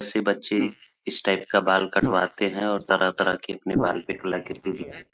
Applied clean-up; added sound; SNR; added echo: neural mask model Resemble Enhance denoiser.